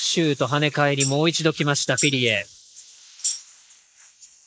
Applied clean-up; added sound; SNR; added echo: neural mask model Resemble Enhance denoiser.